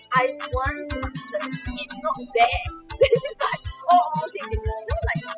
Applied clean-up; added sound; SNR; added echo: classical method spectral subtraction.